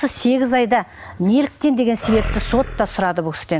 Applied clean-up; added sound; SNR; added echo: none; Animal; 7 dB; none.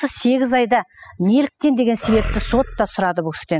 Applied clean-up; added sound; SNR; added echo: classical method spectral subtraction.